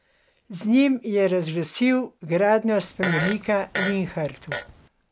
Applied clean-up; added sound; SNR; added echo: none; Fart; 7 dB; none.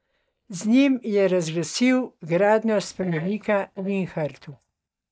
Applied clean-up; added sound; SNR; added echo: neural mask model DeepFilterNet 3.